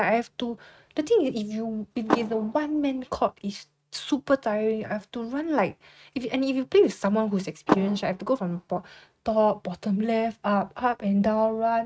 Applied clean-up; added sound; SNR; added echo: neural mask model RNNoise.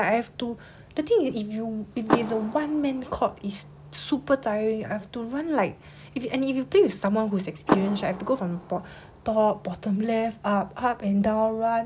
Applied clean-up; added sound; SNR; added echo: none; Car; 8 dB; none.